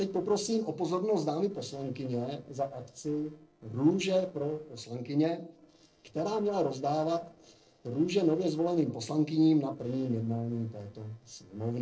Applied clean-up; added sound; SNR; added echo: neural separator model SepFormer DNS4.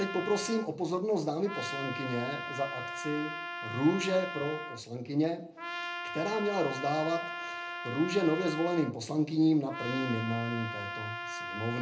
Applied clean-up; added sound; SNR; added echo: none; Trumpet; 8 dB; reverberation time 0.3 s.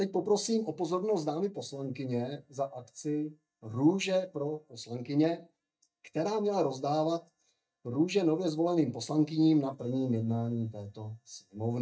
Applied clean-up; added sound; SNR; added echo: neural mask model DeepFilterNet 3.